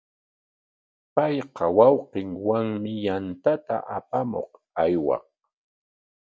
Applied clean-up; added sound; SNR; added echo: none; none; none; none.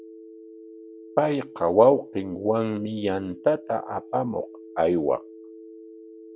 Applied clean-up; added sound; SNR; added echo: none; Telephone; 18 dB; none.